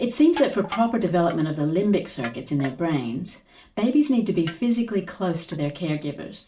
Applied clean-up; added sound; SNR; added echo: none; Crushing; 19 dB; reverberation time 0.4 s.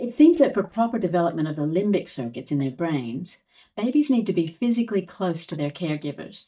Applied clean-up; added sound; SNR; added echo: neural mask model DeepFilterNet 3.